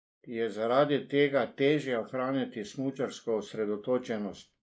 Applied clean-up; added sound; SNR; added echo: neural mask model Resemble Enhance denoiser.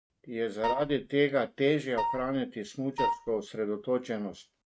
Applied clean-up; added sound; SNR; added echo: neural mask model RNNoise.